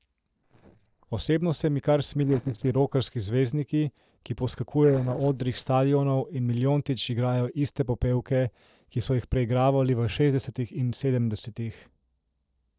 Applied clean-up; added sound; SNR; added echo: neural separator model SepFormer DNS4.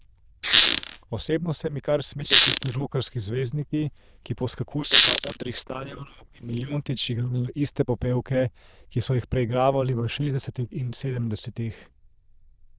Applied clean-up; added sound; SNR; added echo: neural diffusion model UNIVERSE++.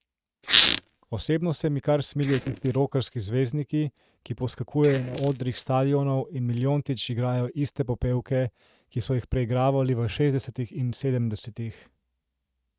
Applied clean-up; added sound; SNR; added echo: neural mask model RNNoise.